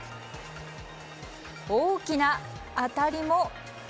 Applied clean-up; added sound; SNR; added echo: none; none; none; none.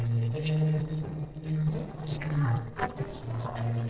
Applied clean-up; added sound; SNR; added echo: neural separator model SepFormer DNS4.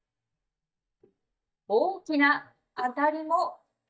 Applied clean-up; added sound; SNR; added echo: neural mask model DeepFilterNet 3.